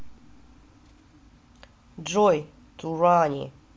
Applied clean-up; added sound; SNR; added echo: none; none; none; none.